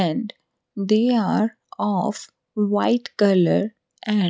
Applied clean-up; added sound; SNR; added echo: none; none; none; none.